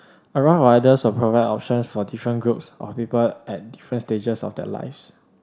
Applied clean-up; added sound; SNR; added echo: none; none; none; none.